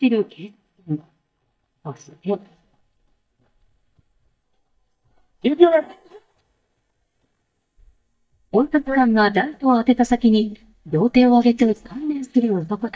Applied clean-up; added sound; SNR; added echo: neural mask model DeepFilterNet 3.